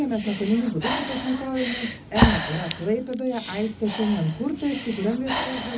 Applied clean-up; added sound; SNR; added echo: none; Breathing; 3 dB; reverberation time 0.4 s.